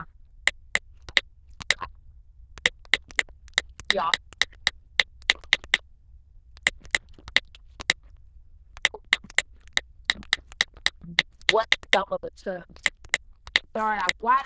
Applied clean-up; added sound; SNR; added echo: neural diffusion model UNIVERSE++.